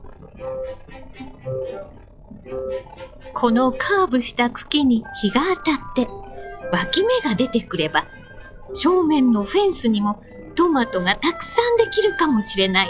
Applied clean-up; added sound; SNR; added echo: classical method log-MMSE.